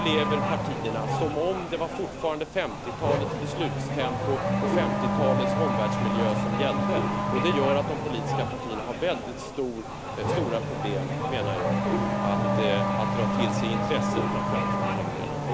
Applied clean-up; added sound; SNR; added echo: none; Race car, auto racing / Accelerating, revving, vroom; -3 dB; none.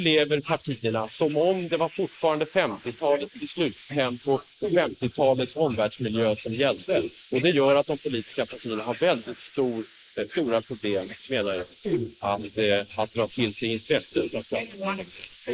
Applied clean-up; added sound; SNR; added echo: neural mask model Resemble Enhance denoiser.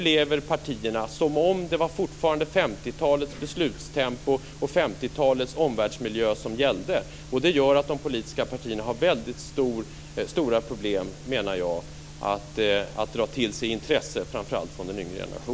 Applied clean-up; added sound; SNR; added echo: none; none; none; none.